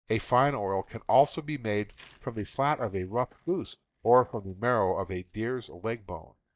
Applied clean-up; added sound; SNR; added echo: neural mask model DeepFilterNet 3.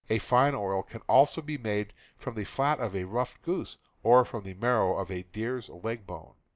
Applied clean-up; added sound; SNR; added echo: none; none; none; none.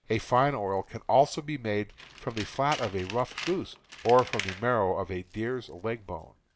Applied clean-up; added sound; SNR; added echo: none; Tools; 15 dB; none.